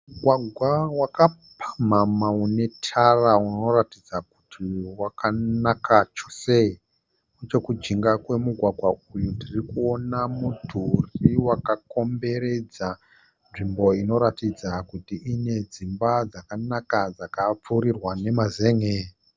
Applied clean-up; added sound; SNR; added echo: none; none; none; none.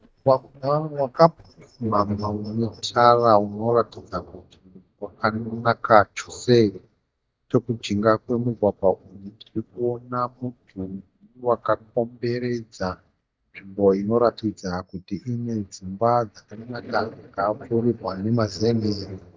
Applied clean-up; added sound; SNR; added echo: neural mask model DeepFilterNet 3.